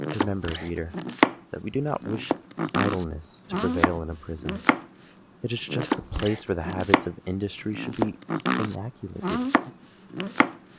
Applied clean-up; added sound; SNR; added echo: none; Domestic sounds, home sounds; -3 dB; none.